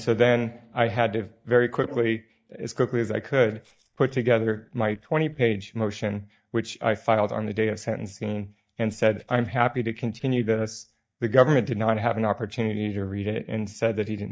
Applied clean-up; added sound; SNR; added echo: neural mask model DeepFilterNet 3.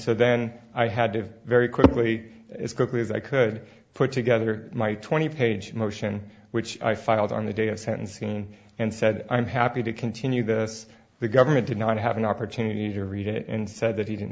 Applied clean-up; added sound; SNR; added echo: none; none; none; none.